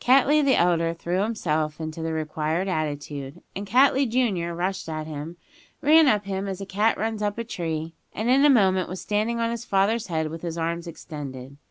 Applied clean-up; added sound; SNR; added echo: none; none; none; none.